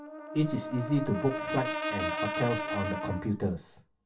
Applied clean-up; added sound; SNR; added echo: none; Brass instrument; 4 dB; reverberation time 0.2 s.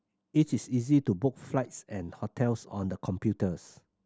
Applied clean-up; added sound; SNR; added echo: none; none; none; none.